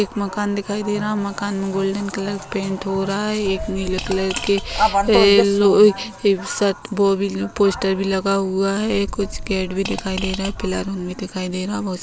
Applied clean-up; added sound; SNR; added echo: none; Fart + Bird; 14 dB; none.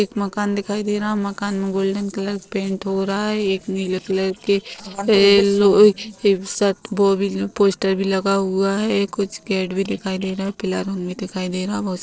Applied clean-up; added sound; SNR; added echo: neural separator model SepFormer DNS4.